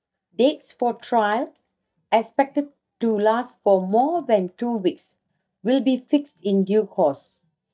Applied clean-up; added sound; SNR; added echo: neural mask model DeepFilterNet 3.